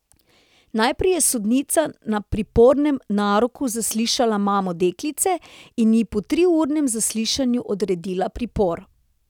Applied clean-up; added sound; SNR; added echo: none; none; none; none.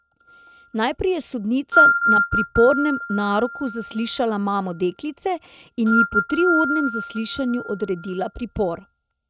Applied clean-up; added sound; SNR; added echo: neural mask model RNNoise.